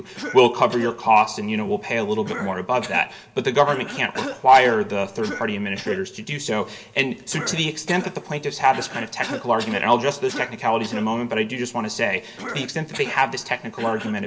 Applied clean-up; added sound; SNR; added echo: none; Cough; 14 dB; reverberation time 1.9 s.